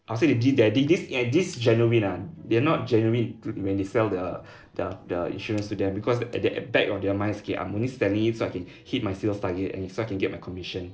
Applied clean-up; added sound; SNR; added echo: neural separator model SepFormer DNS4.